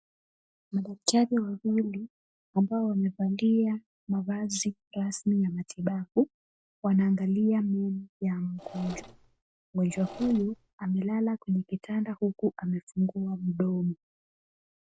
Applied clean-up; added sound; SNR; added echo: none; Engine / Mechanisms; 16 dB; none.